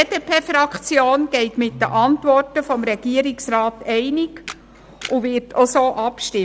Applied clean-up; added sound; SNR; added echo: none; Camera; 19 dB; none.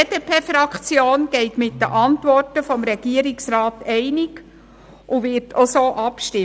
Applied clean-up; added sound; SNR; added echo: none; none; none; none.